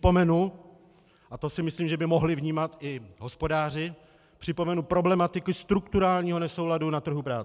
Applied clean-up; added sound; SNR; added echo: none; none; none; none.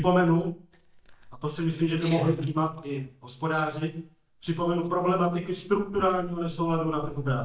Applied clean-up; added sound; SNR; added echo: neural mask model DeepFilterNet 3.